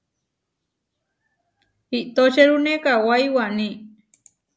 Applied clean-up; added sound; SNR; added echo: none; none; none; none.